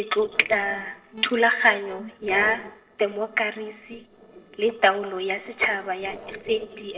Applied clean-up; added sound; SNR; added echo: neural separator model SepFormer DNS4.